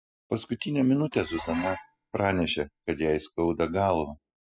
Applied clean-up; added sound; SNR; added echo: classical method spectral subtraction.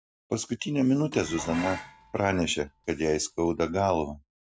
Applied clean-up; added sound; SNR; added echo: none; Dishes, pots, and pans; 14 dB; none.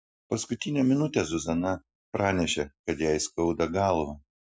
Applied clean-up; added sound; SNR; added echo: none; none; none; none.